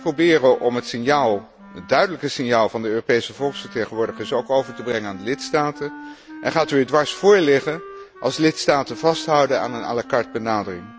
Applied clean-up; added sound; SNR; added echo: none; Wind instrument, woodwind instrument; 19 dB; none.